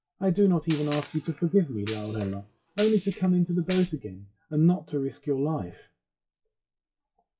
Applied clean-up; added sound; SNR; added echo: classical method WPE with log-MMSE.